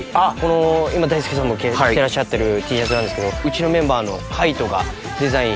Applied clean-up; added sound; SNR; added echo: none; none; none; none.